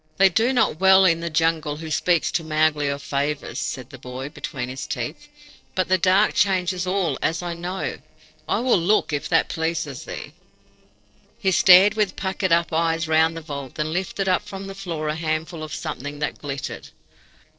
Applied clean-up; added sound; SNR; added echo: neural separator model SepFormer DNS4.